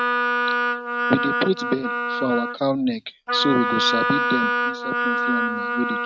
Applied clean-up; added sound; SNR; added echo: neural mask model RNNoise.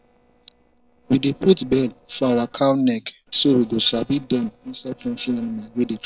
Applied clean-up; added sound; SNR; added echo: neural separator model SepFormer DNS4.